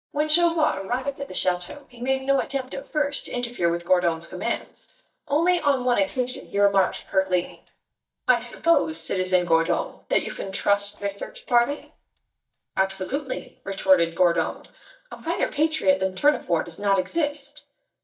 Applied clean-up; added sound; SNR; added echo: neural mask model DeepFilterNet 3.